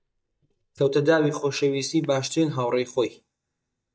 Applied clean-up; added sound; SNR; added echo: neural mask model DeepFilterNet 3.